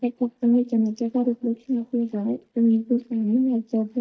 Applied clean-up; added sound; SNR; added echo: neural mask model DeepFilterNet 3.